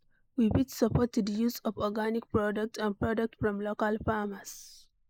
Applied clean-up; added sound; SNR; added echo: neural mask model Resemble Enhance denoiser.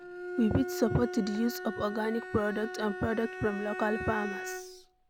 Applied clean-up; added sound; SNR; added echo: none; Bowed string instrument; 8 dB; none.